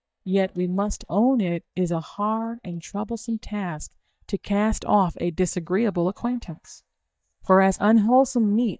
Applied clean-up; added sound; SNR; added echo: neural mask model DeepFilterNet 3.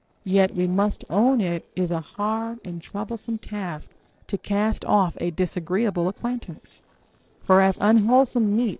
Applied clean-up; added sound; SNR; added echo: neural separator model SepFormer DNS4.